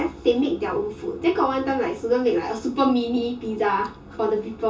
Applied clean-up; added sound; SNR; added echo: none; none; none; reverberation time 0.2 s.